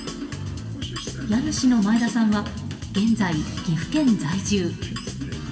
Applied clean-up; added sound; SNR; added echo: none; none; none; reverberation time 1.4 s.